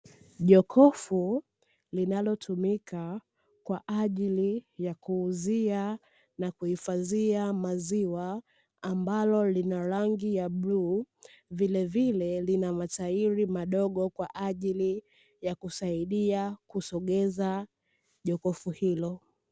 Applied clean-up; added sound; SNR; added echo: none; none; none; none.